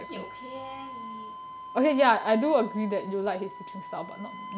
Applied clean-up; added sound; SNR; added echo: none; Wind instrument, woodwind instrument; 13 dB; none.